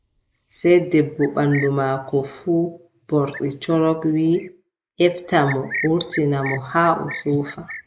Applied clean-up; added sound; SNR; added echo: neural mask model Resemble Enhance denoiser.